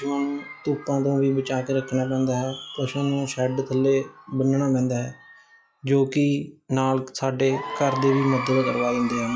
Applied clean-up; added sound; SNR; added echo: classical method log-MMSE.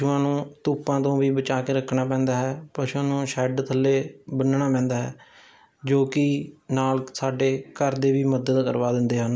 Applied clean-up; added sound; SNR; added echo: none; none; none; none.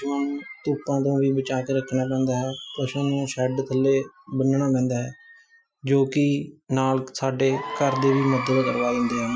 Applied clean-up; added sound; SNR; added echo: classical method Wiener filter.